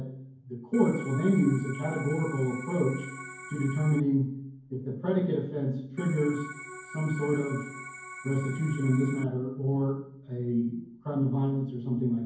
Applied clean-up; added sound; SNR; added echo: none; Organ; 13 dB; reverberation time 0.9 s.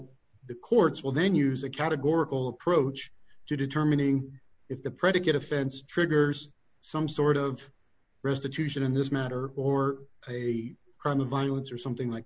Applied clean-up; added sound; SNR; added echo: none; none; none; none.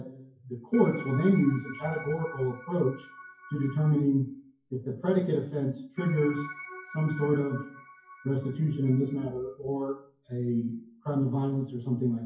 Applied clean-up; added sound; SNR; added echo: classical method WPE with log-MMSE.